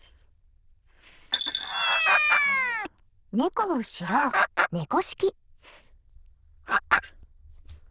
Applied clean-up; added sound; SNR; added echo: neural diffusion model UNIVERSE++.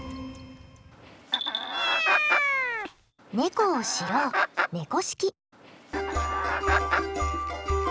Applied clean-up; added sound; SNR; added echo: none; Chicken, rooster; 2 dB; none.